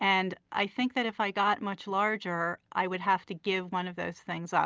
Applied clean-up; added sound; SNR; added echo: none; none; none; none.